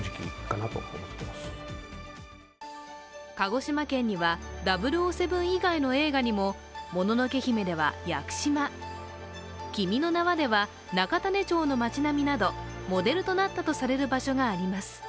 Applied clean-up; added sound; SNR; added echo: none; none; none; none.